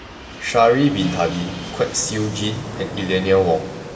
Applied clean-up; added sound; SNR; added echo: none; Fixed-wing aircraft, airplane; 13 dB; reverberation time 1.8 s.